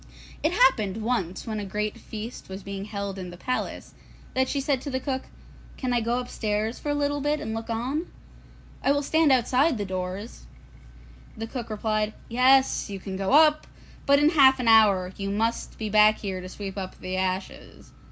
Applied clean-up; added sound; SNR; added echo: none; none; none; none.